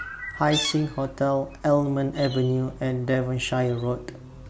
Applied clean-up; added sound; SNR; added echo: none; Chirp, tweet; 13 dB; none.